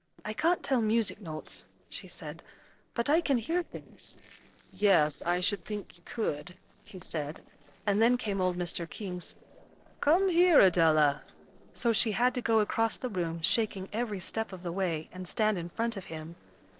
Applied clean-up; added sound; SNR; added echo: neural separator model SepFormer DNS4.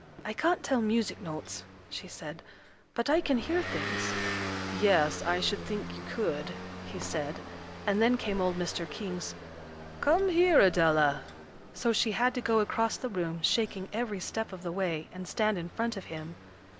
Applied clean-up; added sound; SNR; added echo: none; Motor vehicle (road) / Engine; 10 dB; none.